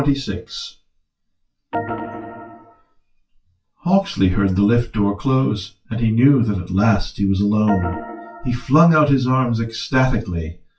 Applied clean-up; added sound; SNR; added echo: classical method WPE with log-MMSE.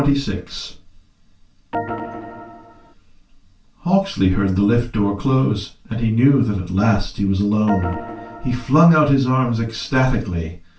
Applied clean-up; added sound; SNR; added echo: none; Organ; 9 dB; reverberation time 0.2 s.